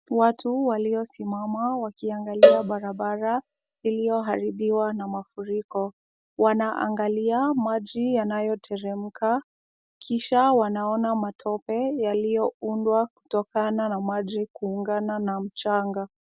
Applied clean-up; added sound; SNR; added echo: none; Cowbell; -3 dB; none.